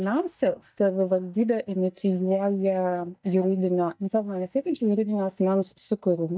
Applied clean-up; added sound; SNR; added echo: neural mask model DeepFilterNet 3.